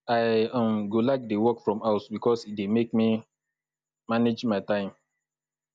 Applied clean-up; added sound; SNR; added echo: none; none; none; none.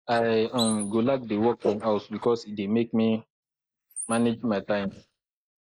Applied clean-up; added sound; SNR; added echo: neural mask model Resemble Enhance denoiser.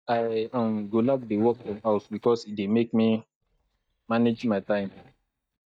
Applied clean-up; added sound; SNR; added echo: neural mask model DeepFilterNet 3.